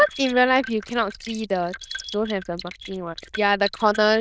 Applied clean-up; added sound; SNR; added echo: neural diffusion model UNIVERSE++.